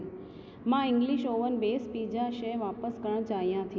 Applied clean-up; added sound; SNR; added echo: none; none; none; none.